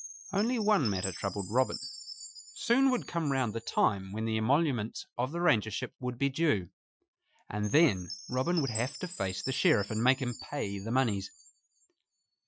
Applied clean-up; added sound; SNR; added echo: classical method Wiener filter.